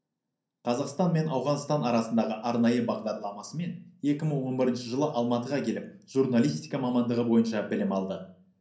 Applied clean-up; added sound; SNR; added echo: none; none; none; reverberation time 0.6 s.